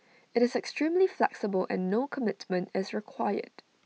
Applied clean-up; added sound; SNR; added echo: none; none; none; none.